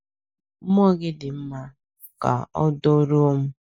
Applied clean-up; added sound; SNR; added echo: neural mask model Resemble Enhance denoiser.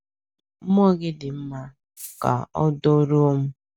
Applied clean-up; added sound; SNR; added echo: none; Rattle (instrument); 18 dB; none.